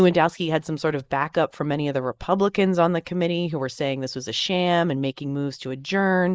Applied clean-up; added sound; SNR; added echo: neural mask model Resemble Enhance denoiser.